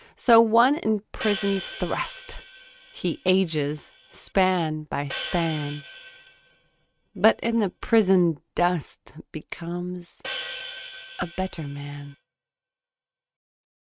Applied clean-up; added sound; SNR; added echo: neural mask model RNNoise.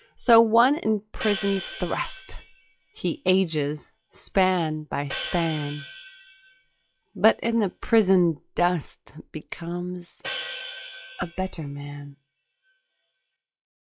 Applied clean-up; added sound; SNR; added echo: classical method log-MMSE.